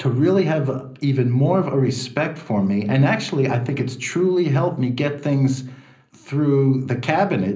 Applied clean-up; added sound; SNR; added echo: none; none; none; reverberation time 0.5 s.